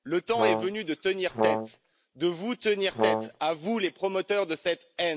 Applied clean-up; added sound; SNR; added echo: none; Brass instrument; 0 dB; none.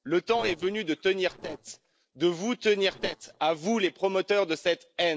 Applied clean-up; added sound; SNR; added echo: neural separator model SepFormer DNS4.